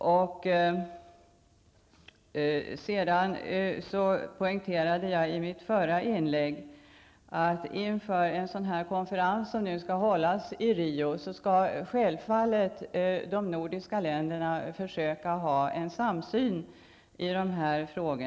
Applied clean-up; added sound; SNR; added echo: none; none; none; none.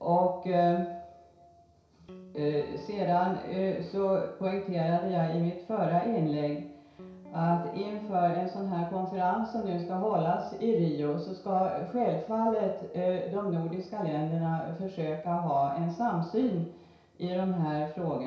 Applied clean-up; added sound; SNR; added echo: none; Guitar; 19 dB; reverberation time 0.6 s.